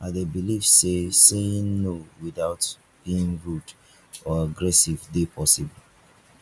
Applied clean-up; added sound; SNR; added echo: none; none; none; none.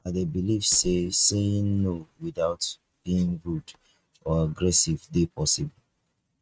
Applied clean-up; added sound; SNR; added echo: neural mask model RNNoise.